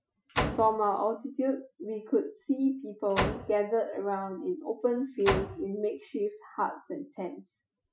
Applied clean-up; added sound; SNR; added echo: classical method Wiener filter.